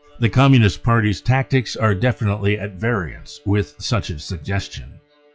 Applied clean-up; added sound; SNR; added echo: classical method log-MMSE.